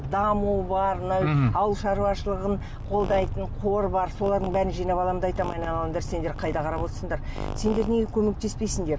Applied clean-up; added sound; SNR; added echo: none; none; none; none.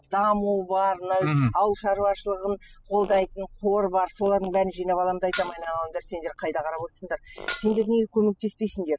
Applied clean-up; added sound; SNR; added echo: classical method spectral subtraction.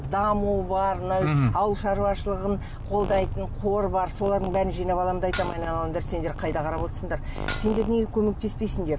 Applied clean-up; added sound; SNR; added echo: none; Dishes, pots, and pans; 12 dB; none.